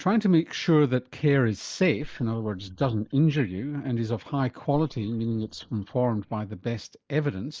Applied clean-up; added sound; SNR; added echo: neural mask model Resemble Enhance denoiser.